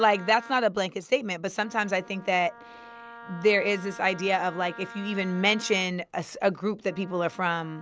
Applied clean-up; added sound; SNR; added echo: none; Wind instrument, woodwind instrument; 19 dB; none.